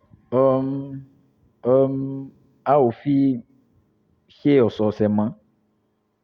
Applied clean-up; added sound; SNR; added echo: none; none; none; none.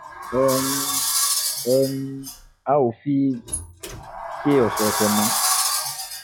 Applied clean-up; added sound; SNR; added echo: classical method log-MMSE.